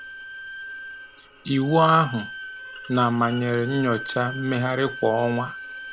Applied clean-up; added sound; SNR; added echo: none; Bowed string instrument; 12 dB; none.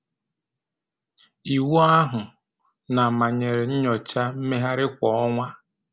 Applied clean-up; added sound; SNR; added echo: none; none; none; none.